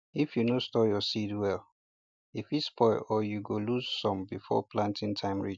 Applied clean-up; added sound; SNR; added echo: none; none; none; none.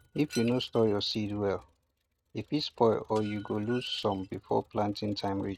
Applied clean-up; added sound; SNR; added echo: neural mask model RNNoise.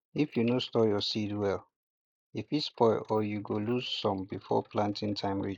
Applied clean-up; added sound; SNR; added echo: neural mask model Resemble Enhance denoiser.